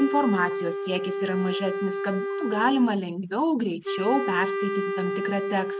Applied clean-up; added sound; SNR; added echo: none; Wind instrument, woodwind instrument; 3 dB; none.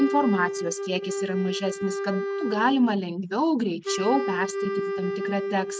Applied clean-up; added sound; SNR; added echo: neural mask model RNNoise.